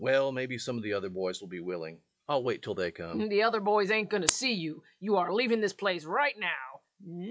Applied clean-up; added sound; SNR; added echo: classical method log-MMSE.